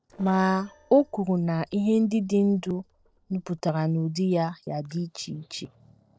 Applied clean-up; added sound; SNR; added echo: neural separator model SepFormer DNS4.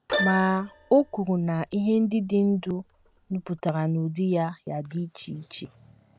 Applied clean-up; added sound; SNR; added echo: none; Keyboard (musical); 9 dB; none.